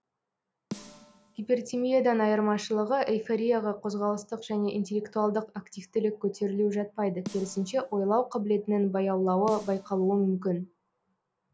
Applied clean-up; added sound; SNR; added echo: none; Snare drum; 19 dB; none.